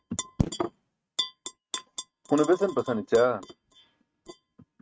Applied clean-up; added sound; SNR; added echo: neural mask model RNNoise.